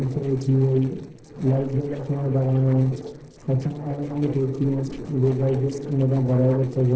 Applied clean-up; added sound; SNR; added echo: neural separator model SepFormer DNS4.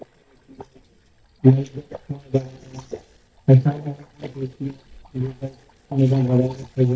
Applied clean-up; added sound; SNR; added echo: neural mask model DeepFilterNet 3.